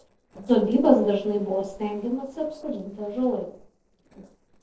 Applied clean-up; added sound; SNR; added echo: neural separator model SepFormer DNS4.